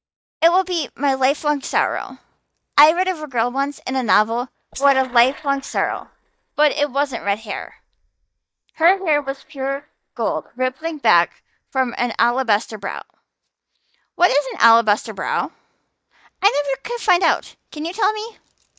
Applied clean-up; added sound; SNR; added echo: neural mask model DeepFilterNet 3.